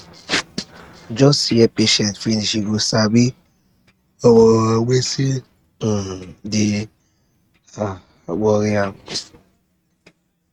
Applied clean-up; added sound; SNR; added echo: neural mask model RNNoise.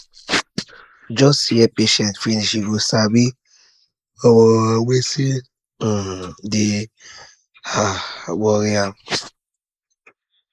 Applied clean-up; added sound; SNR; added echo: neural mask model Resemble Enhance denoiser.